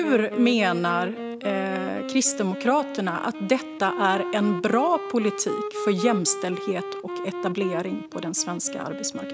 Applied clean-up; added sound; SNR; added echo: none; Wind instrument, woodwind instrument; 8 dB; none.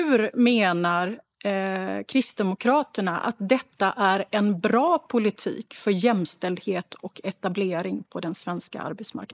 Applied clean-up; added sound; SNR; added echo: neural mask model Resemble Enhance denoiser.